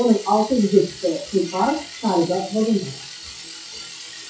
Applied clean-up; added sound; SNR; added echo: classical method WPE with log-MMSE.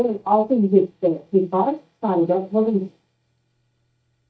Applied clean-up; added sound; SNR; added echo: neural mask model DeepFilterNet 3.